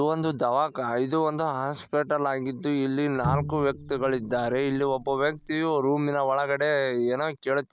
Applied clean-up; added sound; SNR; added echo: none; Bowed string instrument; 9 dB; none.